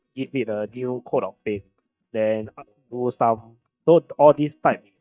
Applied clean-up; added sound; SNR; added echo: neural mask model DeepFilterNet 3.